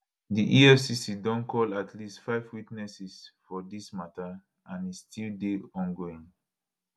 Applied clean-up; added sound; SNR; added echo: none; none; none; none.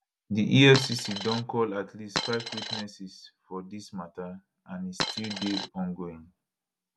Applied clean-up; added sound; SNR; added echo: none; Coin (dropping); 4 dB; none.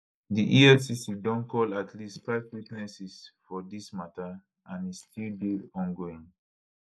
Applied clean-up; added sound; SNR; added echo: neural mask model Resemble Enhance denoiser.